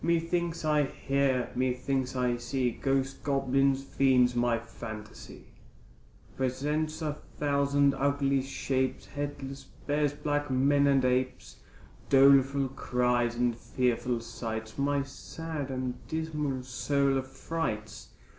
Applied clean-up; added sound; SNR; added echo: none; none; none; none.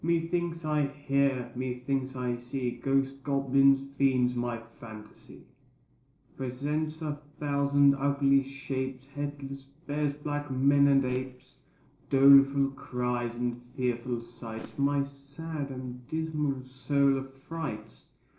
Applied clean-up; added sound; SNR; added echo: neural separator model SepFormer DNS4.